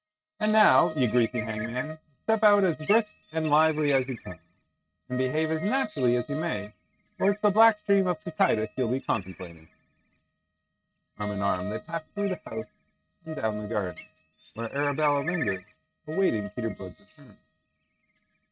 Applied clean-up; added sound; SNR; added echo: neural mask model RNNoise.